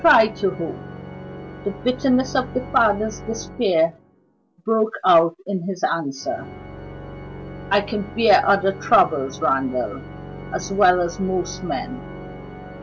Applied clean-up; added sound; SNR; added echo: none; Organ; 14 dB; none.